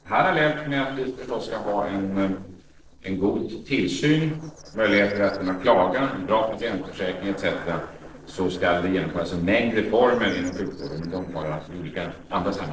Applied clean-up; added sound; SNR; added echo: neural separator model SepFormer DNS4.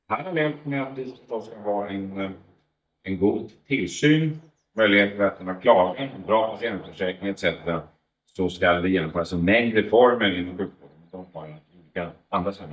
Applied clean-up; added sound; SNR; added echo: neural mask model DeepFilterNet 3.